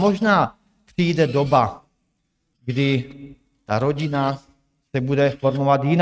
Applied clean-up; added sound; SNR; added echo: neural mask model RNNoise.